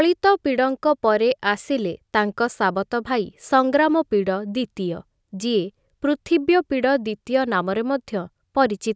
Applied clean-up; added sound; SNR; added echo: none; none; none; none.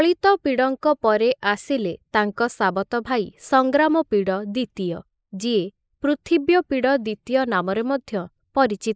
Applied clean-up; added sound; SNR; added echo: neural mask model Resemble Enhance denoiser.